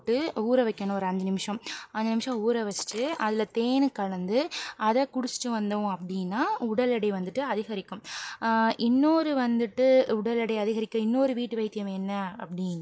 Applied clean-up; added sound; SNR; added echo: neural mask model Resemble Enhance denoiser.